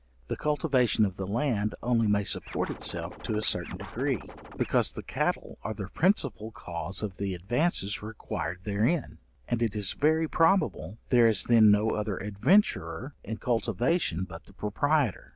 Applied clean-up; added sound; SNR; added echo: none; Scratching (performance technique); 15 dB; none.